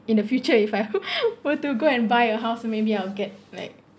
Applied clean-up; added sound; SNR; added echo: none; none; none; none.